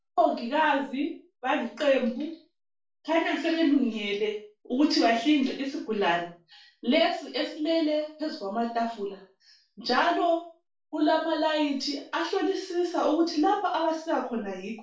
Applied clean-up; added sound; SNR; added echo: none; none; none; reverberation time 0.3 s.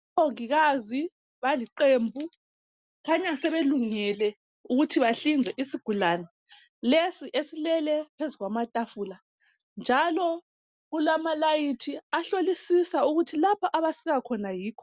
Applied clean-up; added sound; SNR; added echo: none; none; none; none.